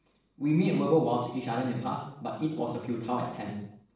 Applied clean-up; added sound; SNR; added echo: none; none; none; reverberation time 0.6 s.